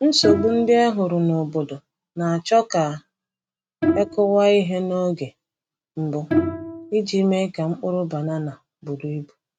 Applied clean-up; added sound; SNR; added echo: neural mask model RNNoise.